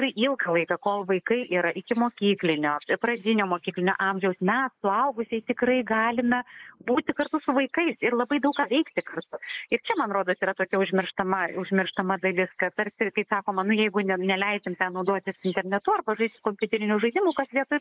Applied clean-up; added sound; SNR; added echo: neural mask model Resemble Enhance denoiser.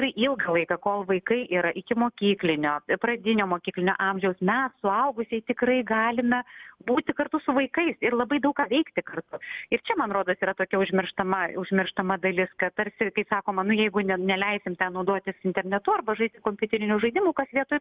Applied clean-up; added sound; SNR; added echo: none; none; none; none.